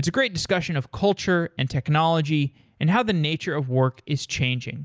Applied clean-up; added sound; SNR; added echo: none; none; none; none.